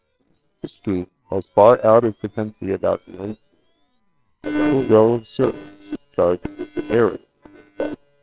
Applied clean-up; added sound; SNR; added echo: neural separator model SepFormer WHAMR!.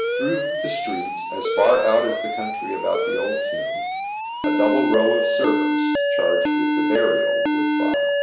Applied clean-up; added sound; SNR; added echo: none; Alarm; -3 dB; reverberation time 0.7 s.